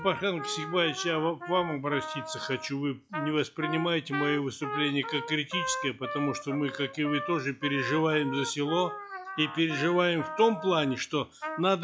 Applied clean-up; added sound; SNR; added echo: classical method log-MMSE.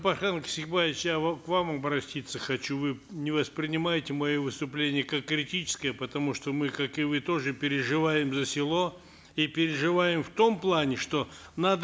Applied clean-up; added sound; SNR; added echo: none; none; none; none.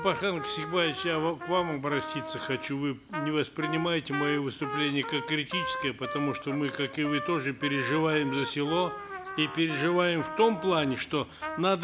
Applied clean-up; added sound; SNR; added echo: none; Trumpet; 9 dB; none.